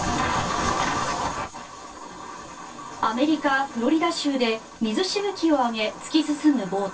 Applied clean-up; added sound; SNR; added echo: none; none; none; reverberation time 0.1 s.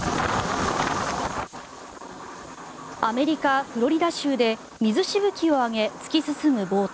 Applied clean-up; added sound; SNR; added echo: none; none; none; none.